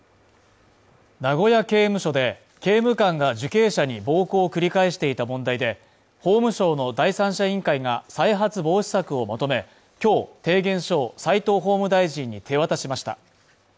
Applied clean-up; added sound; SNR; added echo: none; none; none; none.